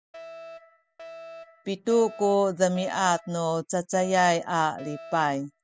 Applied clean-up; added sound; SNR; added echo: none; Alarm; 18 dB; none.